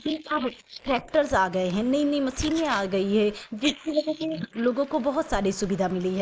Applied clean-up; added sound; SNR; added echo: neural mask model Resemble Enhance denoiser.